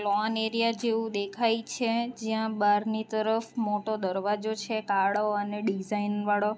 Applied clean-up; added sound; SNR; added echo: none; none; none; none.